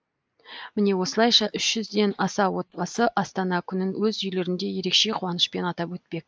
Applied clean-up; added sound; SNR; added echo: neural mask model Resemble Enhance denoiser.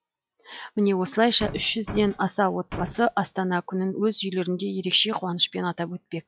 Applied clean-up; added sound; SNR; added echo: classical method log-MMSE.